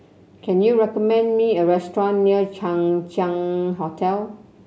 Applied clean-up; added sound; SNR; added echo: none; none; none; none.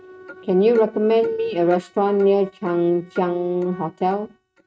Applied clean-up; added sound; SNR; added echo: neural mask model RNNoise.